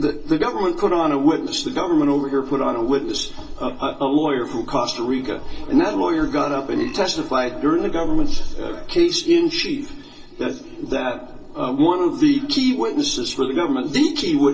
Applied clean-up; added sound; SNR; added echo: neural separator model SepFormer DNS4.